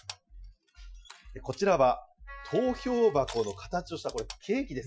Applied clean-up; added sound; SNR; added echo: classical method Wiener filter.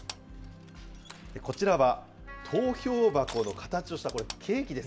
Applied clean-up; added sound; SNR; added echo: none; Wind instrument, woodwind instrument + Crushing; 18 dB; none.